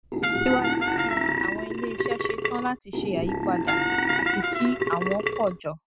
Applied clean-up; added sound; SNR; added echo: none; Burping, eructation + Brass instrument; -4 dB; none.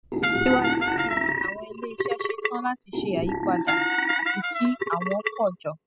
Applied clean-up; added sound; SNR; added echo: classical method spectral subtraction.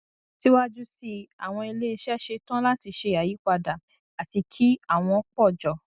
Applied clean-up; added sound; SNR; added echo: none; none; none; none.